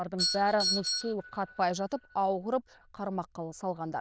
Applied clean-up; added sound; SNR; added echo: neural diffusion model UNIVERSE++.